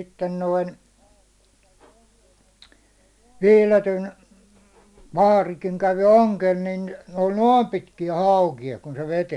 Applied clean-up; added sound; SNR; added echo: none; none; none; none.